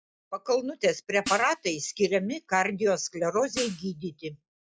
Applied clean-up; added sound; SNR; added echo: classical method log-MMSE.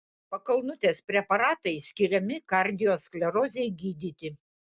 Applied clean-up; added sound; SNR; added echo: none; none; none; none.